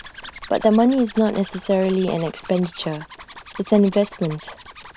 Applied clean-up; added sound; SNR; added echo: none; Zipper (clothing); 18 dB; none.